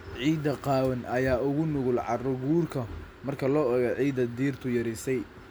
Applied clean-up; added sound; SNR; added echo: none; none; none; none.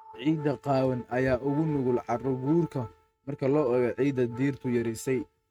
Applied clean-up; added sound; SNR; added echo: neural mask model RNNoise.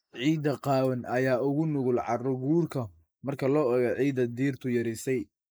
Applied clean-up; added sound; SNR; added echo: neural mask model Resemble Enhance denoiser.